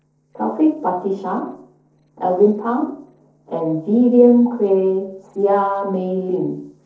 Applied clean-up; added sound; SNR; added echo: neural separator model SepFormer DNS4.